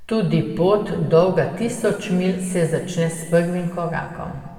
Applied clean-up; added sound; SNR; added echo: none; none; none; reverberation time 1.9 s.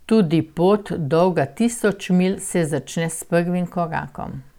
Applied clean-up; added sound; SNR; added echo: none; none; none; none.